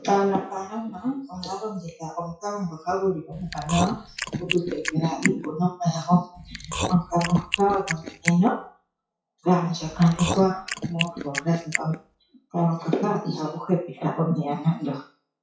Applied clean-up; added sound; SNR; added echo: classical method WPE with log-MMSE.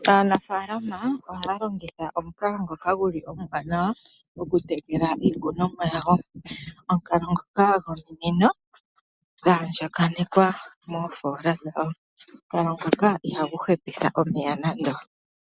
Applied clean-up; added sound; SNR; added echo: none; none; none; none.